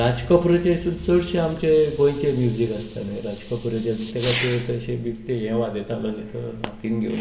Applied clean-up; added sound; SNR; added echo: none; Fireworks; 13 dB; reverberation time 1.6 s.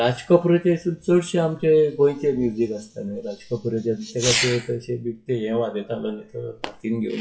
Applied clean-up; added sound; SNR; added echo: classical method WPE with log-MMSE.